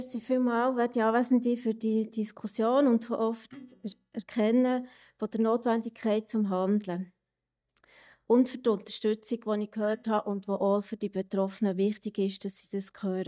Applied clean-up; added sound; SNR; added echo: neural mask model DeepFilterNet 3.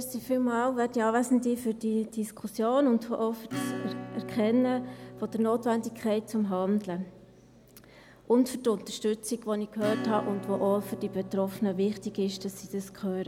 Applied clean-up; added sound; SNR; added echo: none; Acoustic guitar / Strum; 14 dB; none.